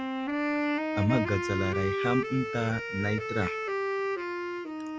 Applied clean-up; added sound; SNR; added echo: none; Wind instrument, woodwind instrument; -1 dB; none.